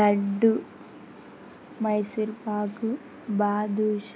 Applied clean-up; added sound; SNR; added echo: none; none; none; none.